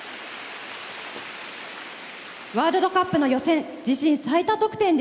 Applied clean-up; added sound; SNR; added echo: none; none; none; none.